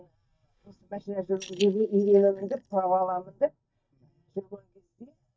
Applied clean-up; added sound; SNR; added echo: neural mask model DeepFilterNet 3.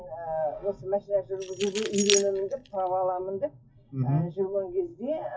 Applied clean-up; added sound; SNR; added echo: classical method WPE with log-MMSE.